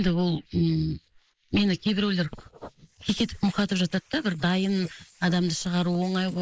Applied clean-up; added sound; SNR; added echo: neural mask model Resemble Enhance denoiser.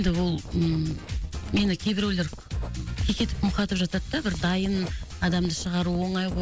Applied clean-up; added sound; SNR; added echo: none; Writing; 14 dB; none.